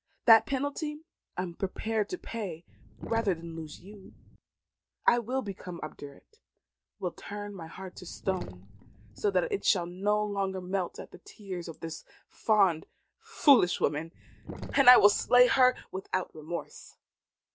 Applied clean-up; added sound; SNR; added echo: none; Sink (filling or washing); 14 dB; none.